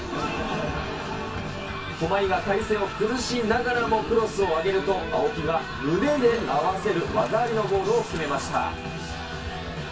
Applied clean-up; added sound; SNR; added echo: none; Chicken, rooster; 15 dB; reverberation time 0.2 s.